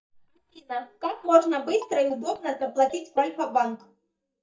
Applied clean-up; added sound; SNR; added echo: neural mask model DeepFilterNet 3.